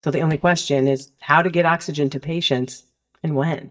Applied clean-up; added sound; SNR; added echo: neural mask model DeepFilterNet 3.